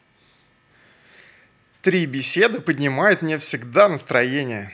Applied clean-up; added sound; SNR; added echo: none; none; none; none.